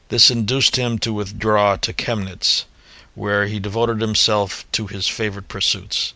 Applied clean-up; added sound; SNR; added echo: none; none; none; none.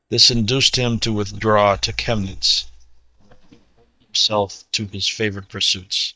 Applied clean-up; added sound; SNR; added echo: neural mask model DeepFilterNet 3.